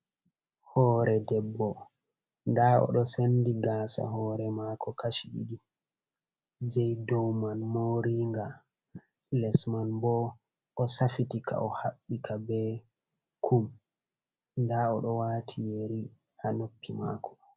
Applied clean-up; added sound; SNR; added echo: none; none; none; none.